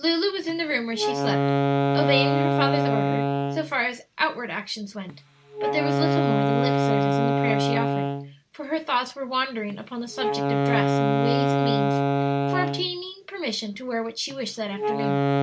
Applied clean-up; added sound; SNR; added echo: none; Wind instrument, woodwind instrument; -4 dB; none.